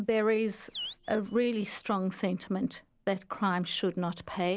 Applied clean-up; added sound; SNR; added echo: none; Animal; 16 dB; none.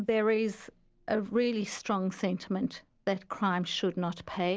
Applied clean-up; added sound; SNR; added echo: none; none; none; none.